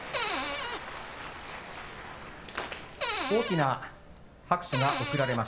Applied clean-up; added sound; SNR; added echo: none; Cupboard open or close; -2 dB; reverberation time 0.6 s.